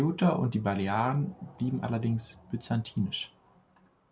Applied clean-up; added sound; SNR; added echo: none; none; none; none.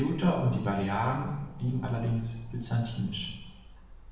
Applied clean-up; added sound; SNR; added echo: none; Tick; 16 dB; reverberation time 0.9 s.